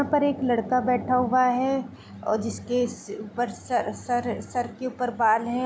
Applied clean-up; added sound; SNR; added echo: none; none; none; none.